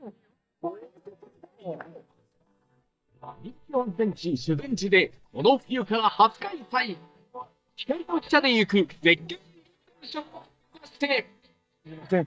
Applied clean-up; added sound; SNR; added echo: neural mask model DeepFilterNet 3.